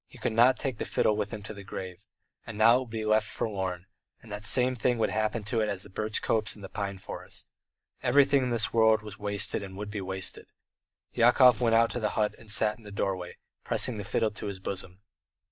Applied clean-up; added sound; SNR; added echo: neural mask model DeepFilterNet 3.